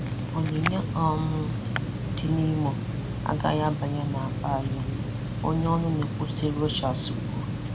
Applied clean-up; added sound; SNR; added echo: none; Tick-tock; 1 dB; none.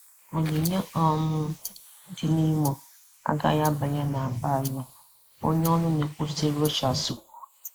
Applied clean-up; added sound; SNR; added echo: neural mask model Resemble Enhance denoiser.